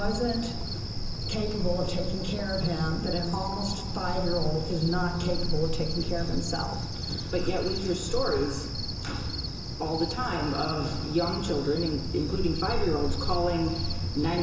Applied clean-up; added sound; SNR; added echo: none; Cricket; 1 dB; reverberation time 0.2 s.